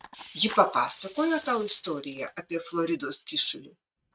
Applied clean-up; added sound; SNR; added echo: neural mask model RNNoise.